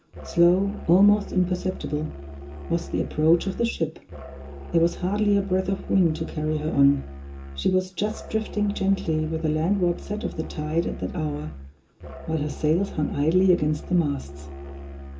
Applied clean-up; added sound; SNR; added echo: none; Musical instrument; 12 dB; reverberation time 0.2 s.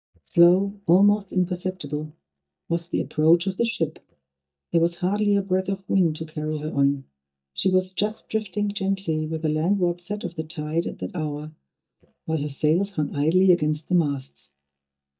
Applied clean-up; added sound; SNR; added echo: neural mask model DeepFilterNet 3.